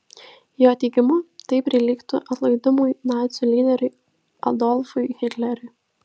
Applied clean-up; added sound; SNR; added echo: none; none; none; none.